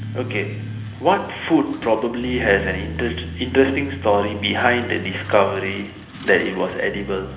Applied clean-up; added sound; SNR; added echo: none; Truck; 11 dB; reverberation time 1.1 s.